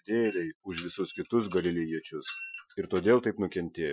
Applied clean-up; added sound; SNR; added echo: classical method Wiener filter.